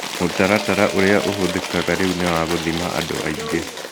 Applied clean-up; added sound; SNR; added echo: none; Applause / Crowd / Cheering; 6 dB; none.